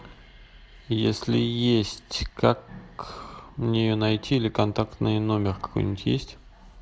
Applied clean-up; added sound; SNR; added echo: none; none; none; none.